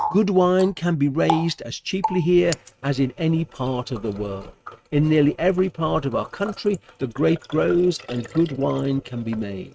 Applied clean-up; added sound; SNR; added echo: neural mask model RNNoise.